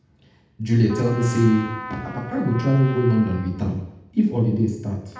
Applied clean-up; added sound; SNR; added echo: none; Trumpet; 17 dB; reverberation time 0.8 s.